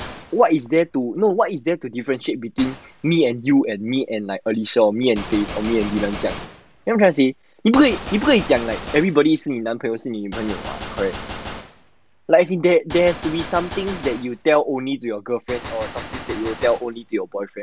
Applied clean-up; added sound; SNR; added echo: none; Gunshot, gunfire; 14 dB; none.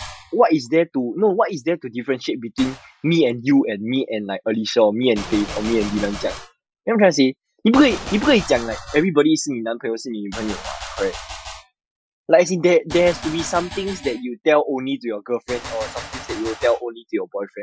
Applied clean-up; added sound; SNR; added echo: classical method Wiener filter.